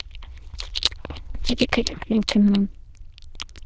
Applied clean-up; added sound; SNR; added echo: neural diffusion model UNIVERSE++.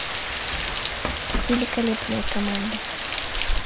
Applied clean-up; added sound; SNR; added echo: none; Rain; -5 dB; none.